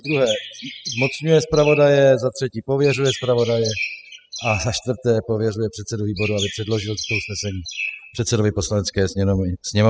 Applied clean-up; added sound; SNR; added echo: classical method spectral subtraction.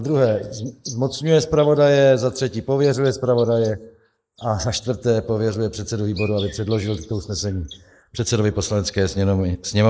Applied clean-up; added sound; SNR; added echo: neural mask model Resemble Enhance denoiser.